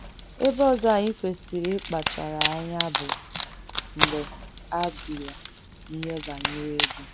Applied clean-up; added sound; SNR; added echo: none; Wood; 4 dB; none.